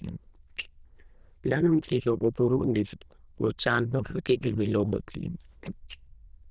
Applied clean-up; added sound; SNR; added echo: neural diffusion model UNIVERSE++.